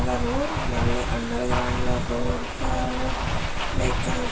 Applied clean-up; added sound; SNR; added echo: none; Domestic sounds, home sounds; 8 dB; reverberation time 0.2 s.